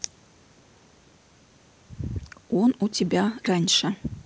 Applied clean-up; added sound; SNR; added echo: none; none; none; none.